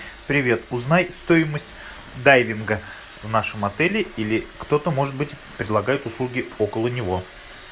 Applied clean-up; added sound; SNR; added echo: none; none; none; none.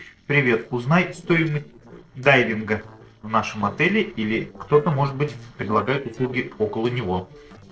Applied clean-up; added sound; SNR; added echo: neural separator model SepFormer DNS4.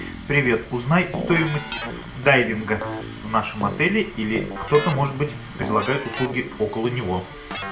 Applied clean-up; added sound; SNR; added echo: none; Keyboard (musical); 10 dB; reverberation time 0.4 s.